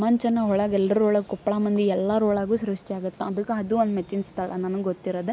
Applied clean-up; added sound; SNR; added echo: none; none; none; none.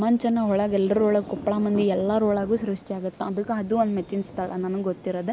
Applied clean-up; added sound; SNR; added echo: none; Thunder; 18 dB; none.